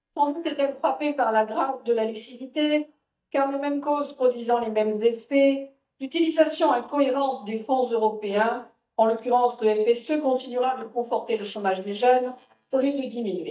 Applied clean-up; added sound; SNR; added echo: neural mask model DeepFilterNet 3.